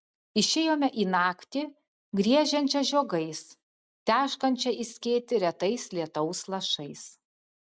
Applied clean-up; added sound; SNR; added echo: none; none; none; none.